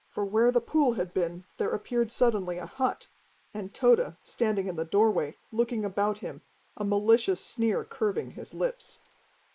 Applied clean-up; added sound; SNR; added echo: neural mask model Resemble Enhance denoiser.